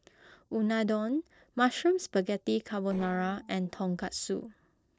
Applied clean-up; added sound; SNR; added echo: neural separator model SepFormer DNS4.